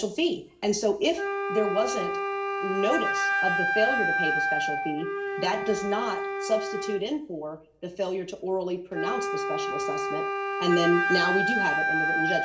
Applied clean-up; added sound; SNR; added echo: none; Wind instrument, woodwind instrument; 0 dB; reverberation time 0.5 s.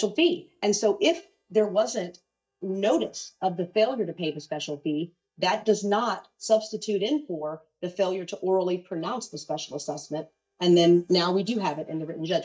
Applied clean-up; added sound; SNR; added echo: neural mask model DeepFilterNet 3.